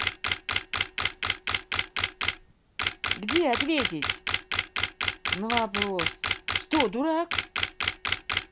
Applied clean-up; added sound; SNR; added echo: none; Camera; -3 dB; none.